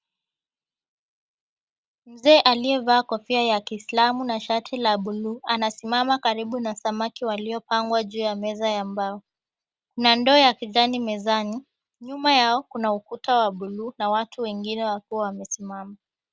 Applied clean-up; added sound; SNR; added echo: none; none; none; none.